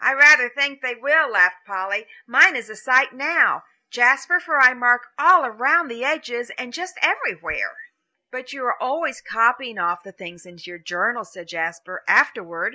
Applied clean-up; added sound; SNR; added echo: none; none; none; none.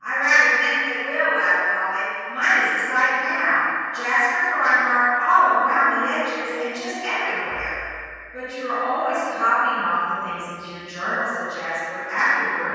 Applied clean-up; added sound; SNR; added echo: none; none; none; reverberation time 2.1 s.